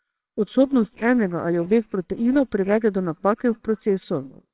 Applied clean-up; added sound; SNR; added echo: neural separator model SepFormer WHAMR!.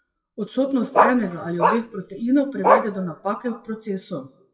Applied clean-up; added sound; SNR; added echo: classical method WPE with log-MMSE.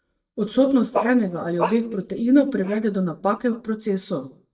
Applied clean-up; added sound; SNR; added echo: neural mask model DeepFilterNet 3.